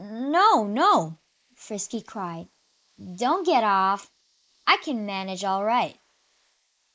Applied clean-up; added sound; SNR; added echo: neural mask model Resemble Enhance denoiser.